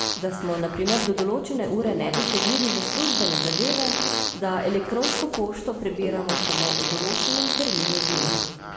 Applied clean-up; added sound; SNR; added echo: none; Fart; 0 dB; reverberation time 1.9 s.